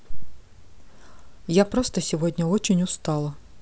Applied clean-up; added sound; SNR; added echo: none; none; none; none.